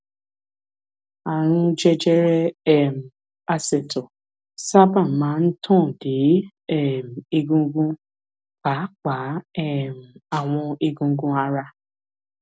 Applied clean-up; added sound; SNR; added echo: none; none; none; none.